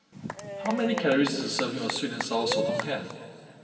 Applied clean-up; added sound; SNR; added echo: none; Applause / Cheering / Clapping; 5 dB; reverberation time 2.8 s.